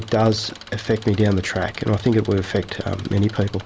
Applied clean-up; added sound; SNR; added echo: none; Engine; 20 dB; none.